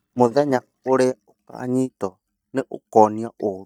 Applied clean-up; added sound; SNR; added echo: neural mask model DeepFilterNet 3.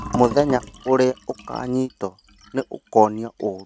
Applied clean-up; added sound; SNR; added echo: none; Fill (with liquid); 14 dB; none.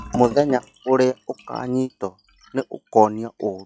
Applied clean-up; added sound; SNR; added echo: classical method log-MMSE.